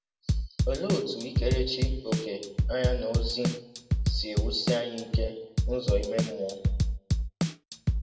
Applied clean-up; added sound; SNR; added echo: none; Drum / Drum kit; -5 dB; reverberation time 0.8 s.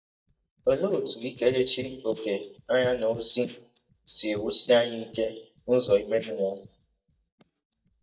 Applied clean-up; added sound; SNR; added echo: neural mask model DeepFilterNet 3.